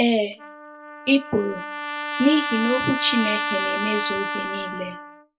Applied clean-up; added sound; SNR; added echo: none; Trumpet; 4 dB; reverberation time 0.2 s.